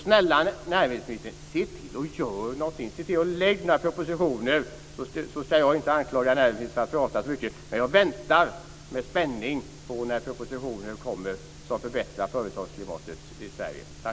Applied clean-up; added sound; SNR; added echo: none; none; none; none.